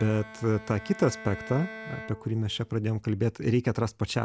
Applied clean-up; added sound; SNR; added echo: none; Bowed string instrument; 17 dB; none.